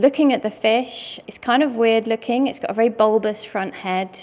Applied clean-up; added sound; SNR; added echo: none; none; none; none.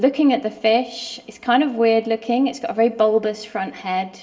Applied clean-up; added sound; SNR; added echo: none; none; none; reverberation time 0.7 s.